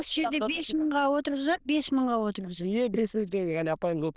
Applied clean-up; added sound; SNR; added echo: neural diffusion model UNIVERSE++.